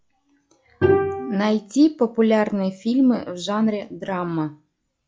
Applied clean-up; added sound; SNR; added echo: classical method log-MMSE.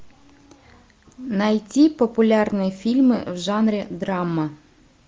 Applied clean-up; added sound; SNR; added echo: none; none; none; none.